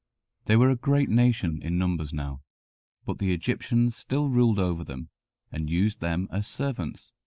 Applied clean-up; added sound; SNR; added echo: neural mask model Resemble Enhance denoiser.